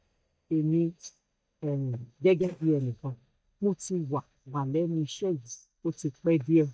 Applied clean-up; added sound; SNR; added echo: neural mask model DeepFilterNet 3.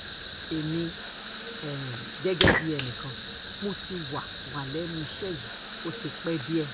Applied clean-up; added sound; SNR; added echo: none; Fire; -3 dB; none.